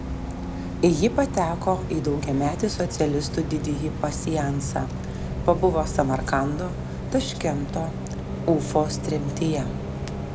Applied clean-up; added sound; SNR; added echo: none; Bus; 4 dB; none.